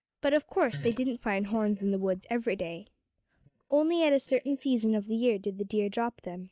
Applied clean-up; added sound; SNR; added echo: neural mask model DeepFilterNet 3.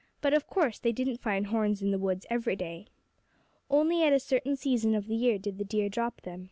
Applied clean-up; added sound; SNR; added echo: none; none; none; none.